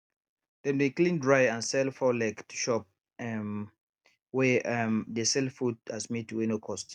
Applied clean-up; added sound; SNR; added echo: none; none; none; none.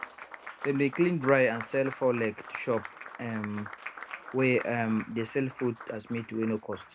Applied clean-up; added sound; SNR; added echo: none; Applause; 14 dB; none.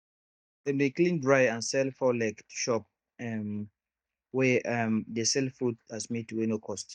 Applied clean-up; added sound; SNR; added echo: neural mask model DeepFilterNet 3.